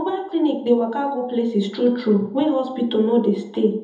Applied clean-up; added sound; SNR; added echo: none; none; none; reverberation time 0.7 s.